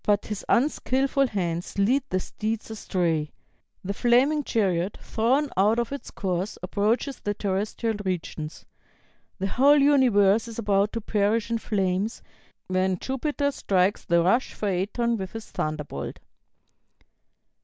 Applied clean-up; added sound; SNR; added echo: none; none; none; none.